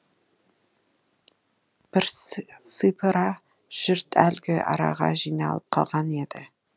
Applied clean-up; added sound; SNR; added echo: none; none; none; none.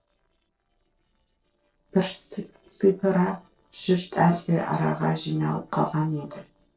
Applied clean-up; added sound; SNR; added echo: neural separator model SepFormer DNS4.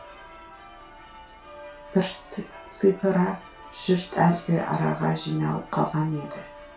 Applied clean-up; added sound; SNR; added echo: none; Church bell; 18 dB; reverberation time 0.2 s.